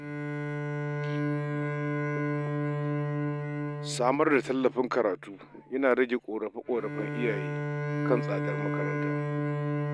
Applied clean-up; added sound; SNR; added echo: none; Bowed string instrument; 0 dB; none.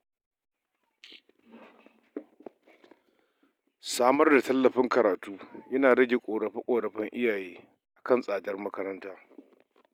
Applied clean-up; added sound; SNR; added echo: none; none; none; none.